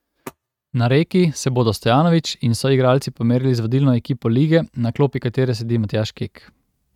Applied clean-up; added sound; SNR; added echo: neural mask model RNNoise.